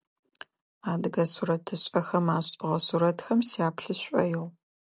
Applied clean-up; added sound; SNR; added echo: none; none; none; none.